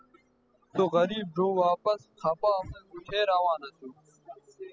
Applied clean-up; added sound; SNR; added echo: classical method spectral subtraction.